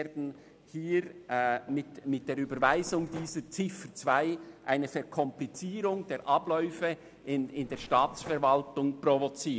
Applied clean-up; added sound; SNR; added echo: none; Mechanisms; 17 dB; none.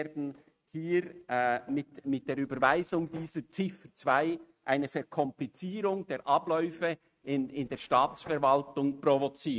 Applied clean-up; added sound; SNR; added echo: neural mask model RNNoise.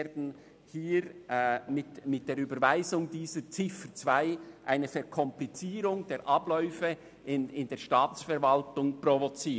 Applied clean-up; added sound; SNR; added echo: none; none; none; none.